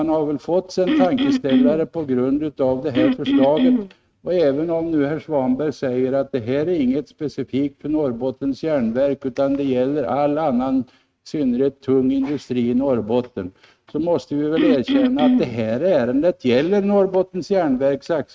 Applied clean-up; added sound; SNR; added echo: neural mask model RNNoise.